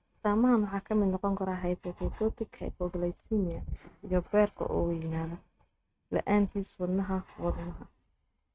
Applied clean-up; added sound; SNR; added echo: neural mask model RNNoise.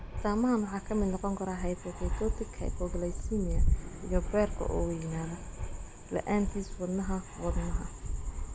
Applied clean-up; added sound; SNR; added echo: none; Fixed-wing aircraft, airplane; 0 dB; none.